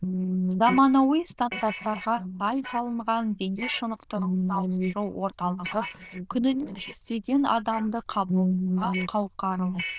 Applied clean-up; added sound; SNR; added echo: neural diffusion model UNIVERSE++.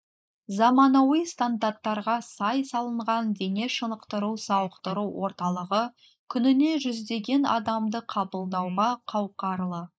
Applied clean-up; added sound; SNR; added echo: neural mask model Resemble Enhance denoiser.